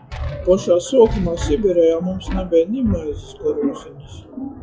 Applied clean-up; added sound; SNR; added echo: classical method WPE with log-MMSE.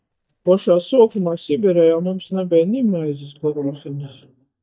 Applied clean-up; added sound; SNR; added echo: neural mask model DeepFilterNet 3.